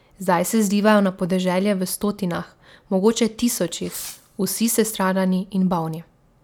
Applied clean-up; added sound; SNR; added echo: none; Fireworks; 18 dB; none.